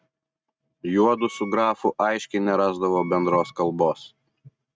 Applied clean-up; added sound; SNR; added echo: neural mask model RNNoise.